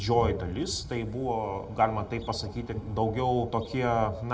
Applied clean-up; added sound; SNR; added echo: none; none; none; reverberation time 0.4 s.